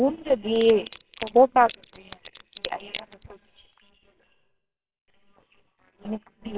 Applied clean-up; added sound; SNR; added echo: neural separator model SepFormer WHAMR!.